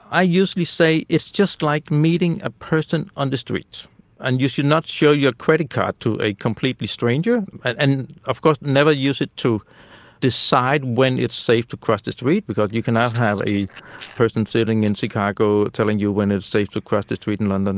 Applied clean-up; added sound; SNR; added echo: neural mask model Resemble Enhance denoiser.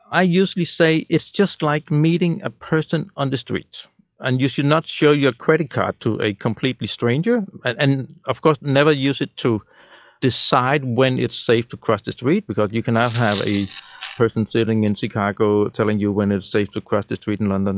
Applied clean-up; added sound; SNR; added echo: classical method log-MMSE.